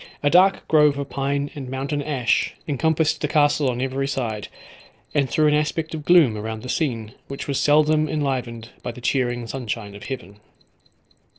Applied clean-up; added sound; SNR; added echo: neural separator model SepFormer DNS4.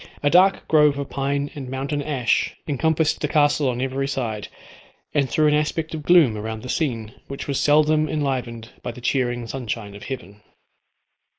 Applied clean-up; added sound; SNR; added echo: neural mask model Resemble Enhance denoiser.